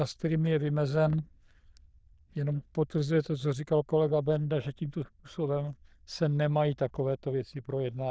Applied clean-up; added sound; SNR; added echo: neural diffusion model UNIVERSE++.